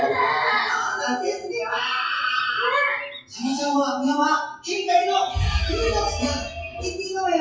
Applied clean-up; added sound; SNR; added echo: classical method WPE with log-MMSE.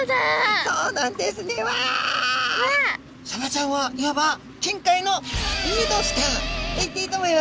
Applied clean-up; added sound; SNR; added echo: none; none; none; none.